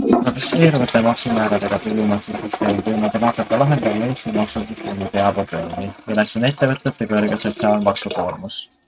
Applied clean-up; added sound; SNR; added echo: neural mask model RNNoise.